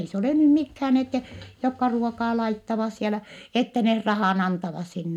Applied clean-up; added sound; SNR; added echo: none; none; none; none.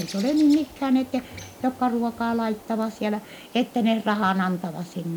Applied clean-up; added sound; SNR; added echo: none; Bird; 20 dB; none.